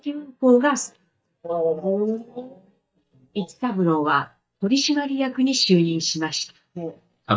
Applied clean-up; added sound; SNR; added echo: neural mask model DeepFilterNet 3.